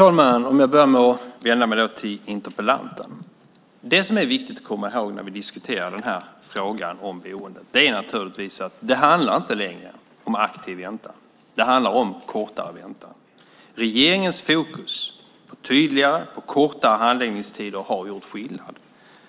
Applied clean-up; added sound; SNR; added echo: none; none; none; none.